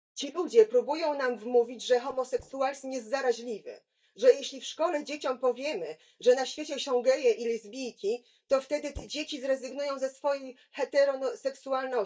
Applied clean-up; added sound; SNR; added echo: neural mask model DeepFilterNet 3.